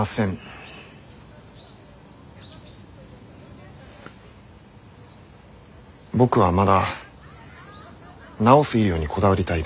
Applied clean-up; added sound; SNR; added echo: none; none; none; none.